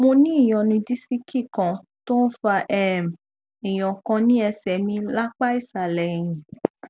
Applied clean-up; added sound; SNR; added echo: none; none; none; none.